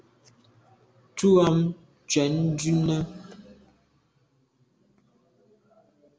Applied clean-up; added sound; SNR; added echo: none; none; none; none.